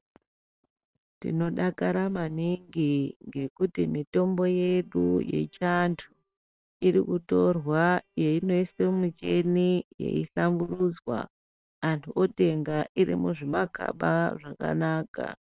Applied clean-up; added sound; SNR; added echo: neural separator model SepFormer WHAM!.